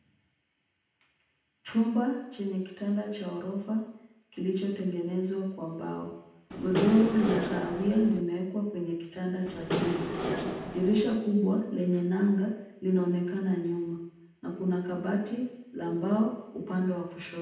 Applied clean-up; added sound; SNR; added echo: none; Engine / Mechanisms; 3 dB; reverberation time 0.8 s.